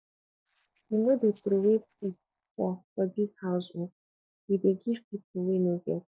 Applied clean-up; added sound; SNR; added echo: neural separator model SepFormer DNS4.